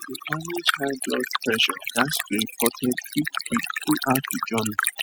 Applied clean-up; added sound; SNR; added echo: classical method spectral subtraction.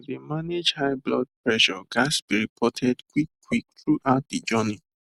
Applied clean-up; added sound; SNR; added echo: none; none; none; none.